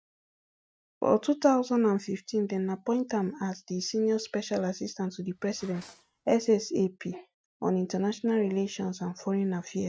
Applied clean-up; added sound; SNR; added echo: neural mask model RNNoise.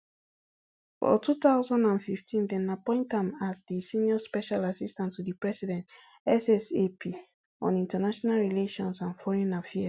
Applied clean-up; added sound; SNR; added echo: none; none; none; none.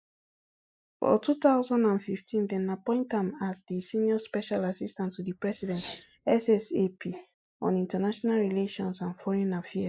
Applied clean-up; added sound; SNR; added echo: neural mask model Resemble Enhance denoiser.